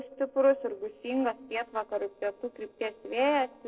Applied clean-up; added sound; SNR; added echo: neural separator model SepFormer DNS4.